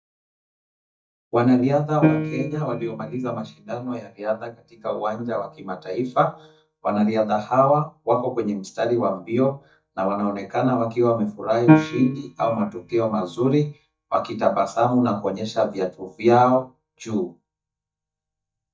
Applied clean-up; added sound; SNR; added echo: neural mask model DeepFilterNet 3.